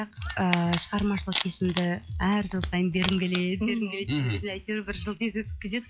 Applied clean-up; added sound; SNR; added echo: classical method log-MMSE.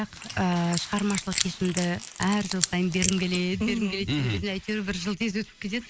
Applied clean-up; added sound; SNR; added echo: neural mask model Resemble Enhance denoiser.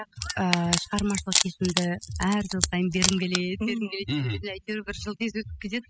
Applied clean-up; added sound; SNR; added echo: classical method spectral subtraction.